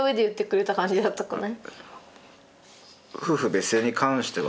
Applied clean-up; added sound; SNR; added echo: none; none; none; none.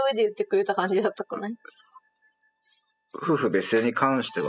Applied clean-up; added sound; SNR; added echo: classical method spectral subtraction.